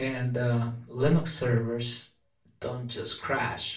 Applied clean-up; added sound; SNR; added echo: none; none; none; reverberation time 0.3 s.